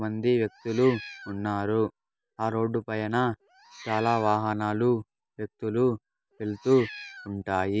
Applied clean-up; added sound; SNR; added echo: none; Meow; 18 dB; none.